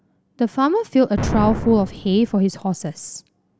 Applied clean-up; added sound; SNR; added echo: none; Explosion; 7 dB; none.